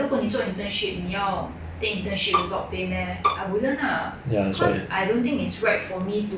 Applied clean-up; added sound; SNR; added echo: none; Bowed string instrument; 2 dB; none.